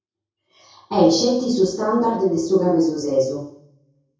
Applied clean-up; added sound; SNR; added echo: none; none; none; reverberation time 0.6 s.